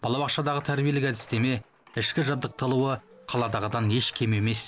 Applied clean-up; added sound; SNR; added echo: none; none; none; none.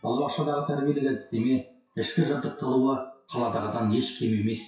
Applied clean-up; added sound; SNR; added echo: classical method WPE with log-MMSE.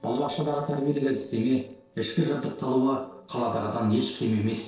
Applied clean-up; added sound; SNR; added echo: neural separator model SepFormer DNS4.